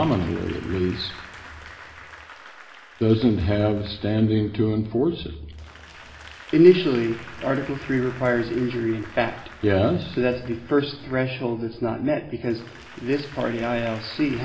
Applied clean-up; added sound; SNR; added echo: none; Applause / Crowd; 20 dB; reverberation time 1.0 s.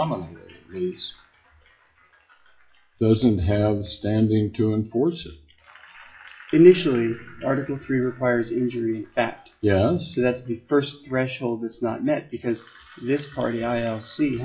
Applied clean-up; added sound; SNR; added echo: classical method WPE with log-MMSE.